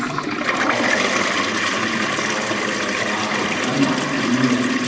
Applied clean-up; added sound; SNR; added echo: none; Toilet flush; -2 dB; reverberation time 2.0 s.